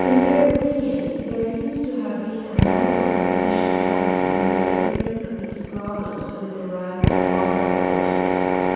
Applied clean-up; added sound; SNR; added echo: none; Drill; -3 dB; reverberation time 2.1 s.